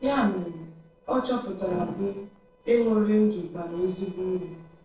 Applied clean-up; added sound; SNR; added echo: neural separator model SepFormer DNS4.